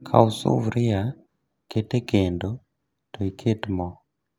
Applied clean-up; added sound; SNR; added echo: none; none; none; none.